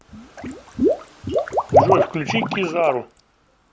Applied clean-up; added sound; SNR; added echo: none; Water / Liquid; -4 dB; none.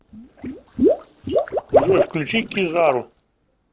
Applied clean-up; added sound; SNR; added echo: neural separator model SepFormer DNS4.